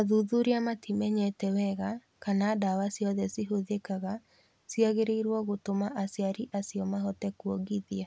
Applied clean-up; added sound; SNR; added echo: none; none; none; none.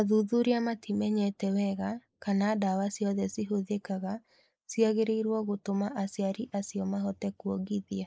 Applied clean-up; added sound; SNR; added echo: neural mask model Resemble Enhance denoiser.